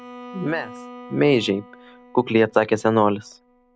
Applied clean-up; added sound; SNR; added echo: none; Bowed string instrument; 19 dB; none.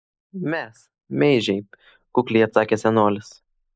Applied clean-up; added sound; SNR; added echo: neural mask model Resemble Enhance denoiser.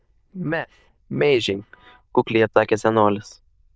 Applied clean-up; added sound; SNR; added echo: neural diffusion model UNIVERSE++.